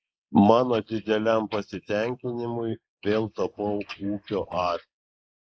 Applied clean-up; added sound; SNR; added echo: neural mask model Resemble Enhance denoiser.